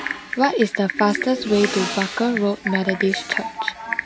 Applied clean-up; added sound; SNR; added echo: none; Typing; 6 dB; none.